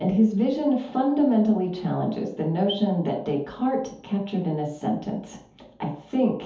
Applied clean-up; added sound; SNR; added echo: none; none; none; reverberation time 0.6 s.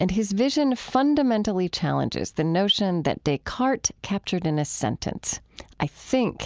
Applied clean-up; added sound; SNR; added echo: none; none; none; none.